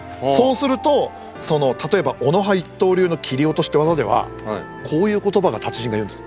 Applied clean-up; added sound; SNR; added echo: none; none; none; none.